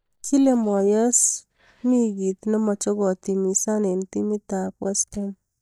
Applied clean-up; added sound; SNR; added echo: neural mask model DeepFilterNet 3.